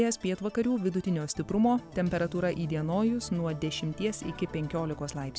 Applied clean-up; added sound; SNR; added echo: none; none; none; none.